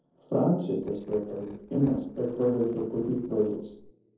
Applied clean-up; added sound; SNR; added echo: neural separator model SepFormer DNS4.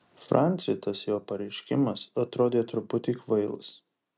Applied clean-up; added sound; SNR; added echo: none; none; none; none.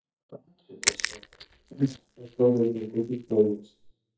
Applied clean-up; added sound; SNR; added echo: neural mask model DeepFilterNet 3.